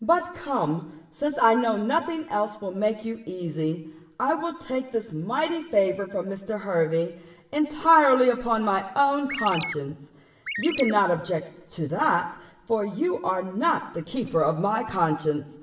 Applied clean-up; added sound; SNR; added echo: none; Chirp, tweet; 6 dB; reverberation time 0.8 s.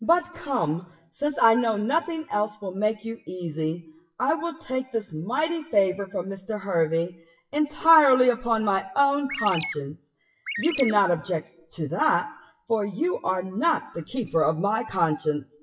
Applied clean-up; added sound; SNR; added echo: classical method WPE with log-MMSE.